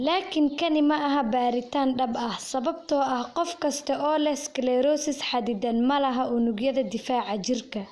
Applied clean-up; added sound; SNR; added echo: none; none; none; none.